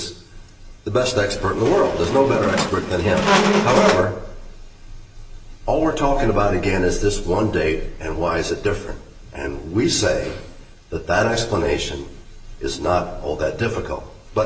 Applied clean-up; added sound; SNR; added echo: none; Squeak; 0 dB; reverberation time 0.8 s.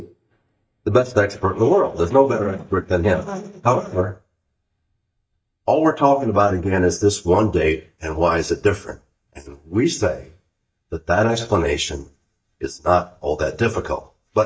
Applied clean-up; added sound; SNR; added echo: neural mask model DeepFilterNet 3.